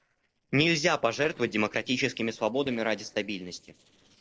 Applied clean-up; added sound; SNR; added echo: neural separator model SepFormer DNS4.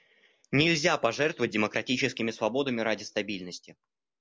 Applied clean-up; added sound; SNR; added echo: none; none; none; none.